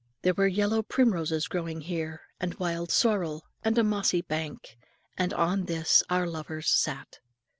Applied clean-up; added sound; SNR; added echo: none; none; none; none.